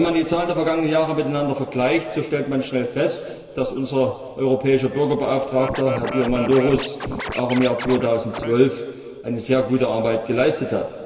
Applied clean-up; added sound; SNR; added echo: none; Scratching (performance technique); 8 dB; reverberation time 2.3 s.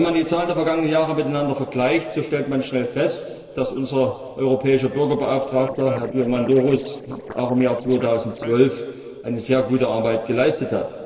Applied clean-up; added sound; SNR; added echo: neural separator model SepFormer DNS4.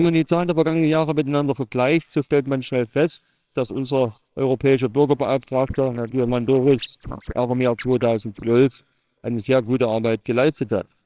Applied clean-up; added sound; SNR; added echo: neural separator model SepFormer WHAMR!.